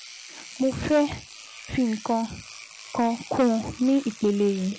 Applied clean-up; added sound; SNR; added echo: none; Engine / Domestic sounds, home sounds; 18 dB; none.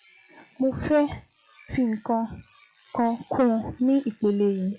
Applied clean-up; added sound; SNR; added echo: classical method log-MMSE.